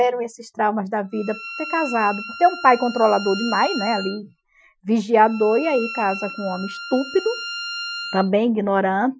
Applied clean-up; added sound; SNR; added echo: classical method Wiener filter.